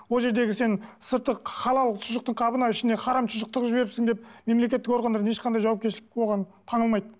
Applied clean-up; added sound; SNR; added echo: none; none; none; none.